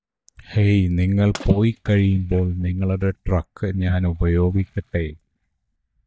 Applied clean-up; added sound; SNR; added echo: neural mask model DeepFilterNet 3.